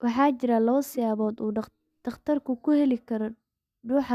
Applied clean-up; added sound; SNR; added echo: neural mask model DeepFilterNet 3.